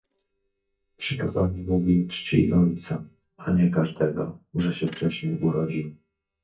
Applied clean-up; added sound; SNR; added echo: neural mask model DeepFilterNet 3.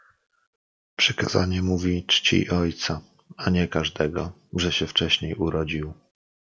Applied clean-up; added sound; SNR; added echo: none; none; none; none.